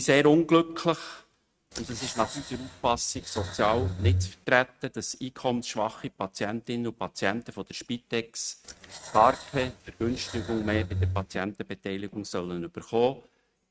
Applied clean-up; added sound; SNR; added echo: neural mask model RNNoise.